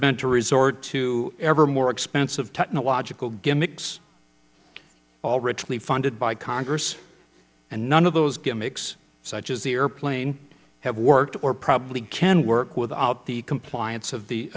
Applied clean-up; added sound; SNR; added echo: none; none; none; none.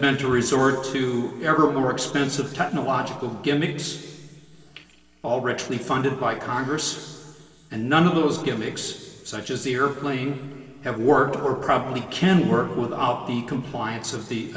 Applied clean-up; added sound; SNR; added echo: none; none; none; reverberation time 2.2 s.